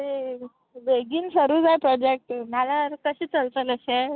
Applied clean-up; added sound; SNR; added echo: none; none; none; none.